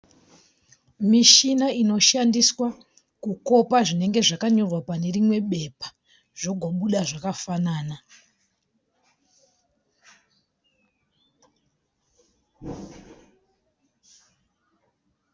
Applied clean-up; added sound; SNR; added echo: none; none; none; none.